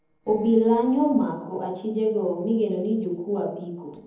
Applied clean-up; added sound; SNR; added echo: neural separator model SepFormer DNS4.